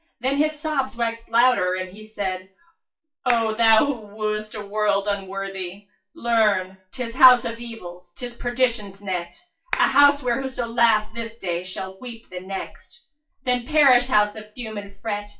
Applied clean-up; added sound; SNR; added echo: classical method WPE with log-MMSE.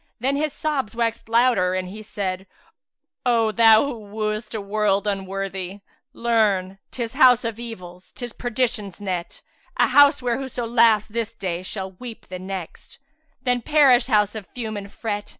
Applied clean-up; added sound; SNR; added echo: none; none; none; none.